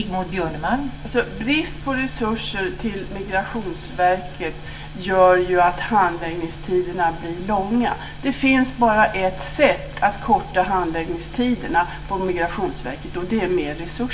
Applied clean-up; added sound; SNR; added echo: none; Chime; 4 dB; reverberation time 0.4 s.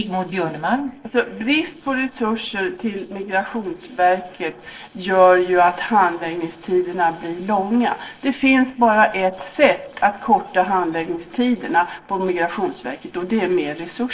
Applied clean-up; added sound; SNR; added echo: neural separator model SepFormer DNS4.